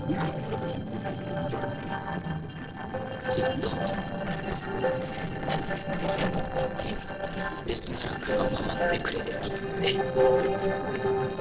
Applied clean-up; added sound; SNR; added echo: neural separator model SepFormer DNS4.